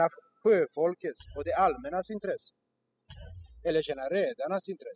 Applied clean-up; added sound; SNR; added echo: classical method spectral subtraction.